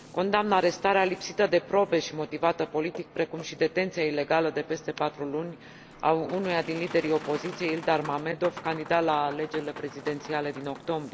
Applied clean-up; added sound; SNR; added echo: none; Boat, Water vehicle; 17 dB; none.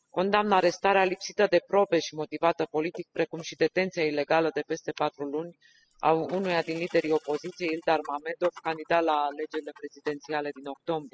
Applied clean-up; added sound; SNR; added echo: classical method spectral subtraction.